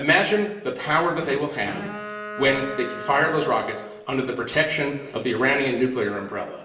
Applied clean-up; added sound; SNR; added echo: none; Bowed string instrument; 12 dB; reverberation time 0.8 s.